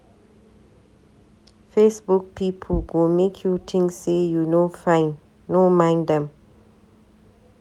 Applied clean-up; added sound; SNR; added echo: none; none; none; none.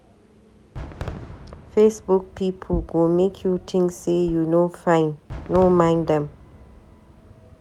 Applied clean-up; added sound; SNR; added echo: none; Fireworks; 17 dB; none.